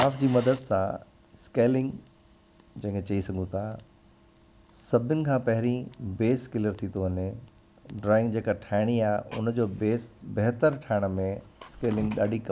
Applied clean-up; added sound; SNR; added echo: none; Fire; 18 dB; none.